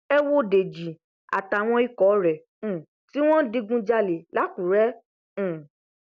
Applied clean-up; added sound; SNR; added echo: none; none; none; none.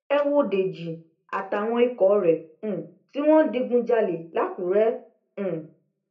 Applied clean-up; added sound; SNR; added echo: none; none; none; reverberation time 0.3 s.